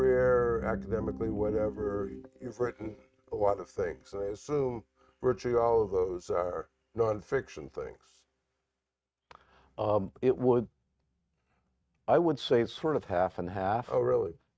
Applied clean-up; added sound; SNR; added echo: neural mask model RNNoise.